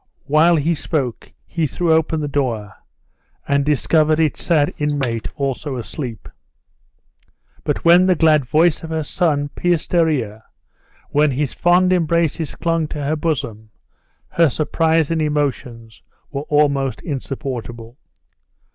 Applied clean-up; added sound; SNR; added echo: neural mask model Resemble Enhance denoiser.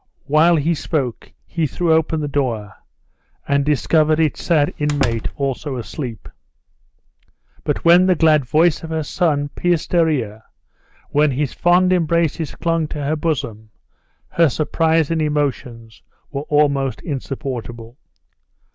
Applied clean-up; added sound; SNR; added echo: none; Slam; 9 dB; none.